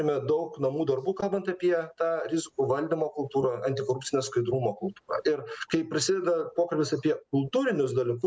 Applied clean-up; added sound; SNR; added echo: none; none; none; none.